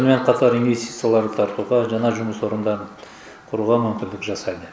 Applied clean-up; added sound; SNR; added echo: none; none; none; none.